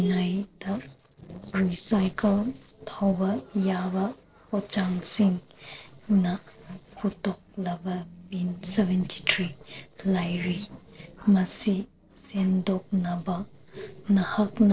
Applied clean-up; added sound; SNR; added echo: neural separator model SepFormer DNS4.